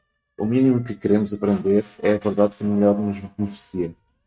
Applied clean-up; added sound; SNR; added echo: neural mask model RNNoise.